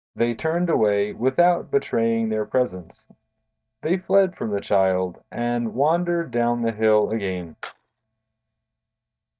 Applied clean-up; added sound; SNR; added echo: neural mask model DeepFilterNet 3.